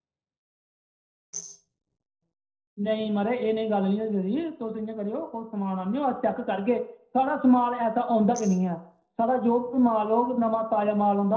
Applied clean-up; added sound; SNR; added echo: neural separator model SepFormer DNS4.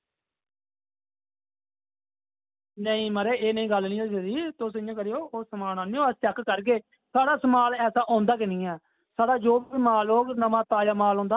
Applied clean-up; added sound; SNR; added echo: none; none; none; none.